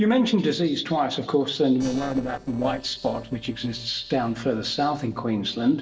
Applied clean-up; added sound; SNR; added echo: neural separator model SepFormer DNS4.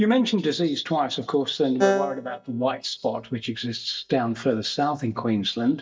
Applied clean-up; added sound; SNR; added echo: neural mask model DeepFilterNet 3.